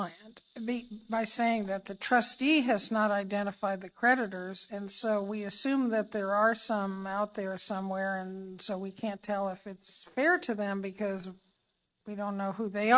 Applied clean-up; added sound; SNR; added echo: neural mask model RNNoise.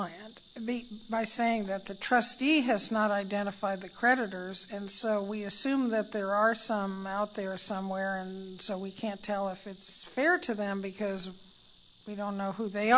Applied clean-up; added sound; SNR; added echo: none; Insect; 18 dB; none.